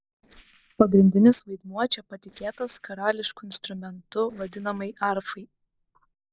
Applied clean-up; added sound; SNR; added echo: neural separator model SepFormer DNS4.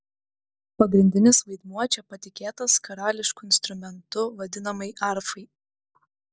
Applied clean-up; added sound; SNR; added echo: none; none; none; none.